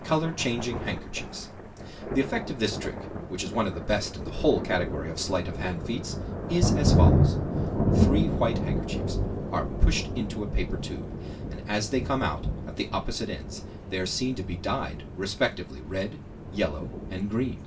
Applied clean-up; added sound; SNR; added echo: none; Thunder; -1 dB; reverberation time 0.2 s.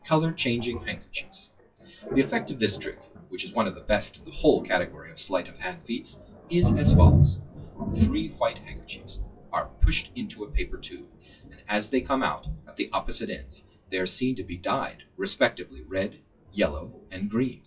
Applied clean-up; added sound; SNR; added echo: classical method WPE with log-MMSE.